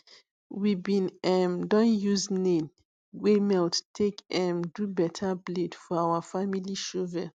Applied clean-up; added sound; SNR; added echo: none; none; none; none.